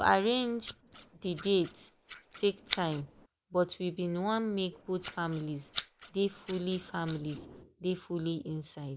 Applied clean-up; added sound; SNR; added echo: neural mask model Resemble Enhance denoiser.